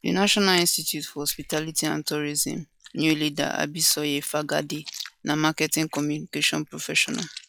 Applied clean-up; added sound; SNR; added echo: classical method log-MMSE.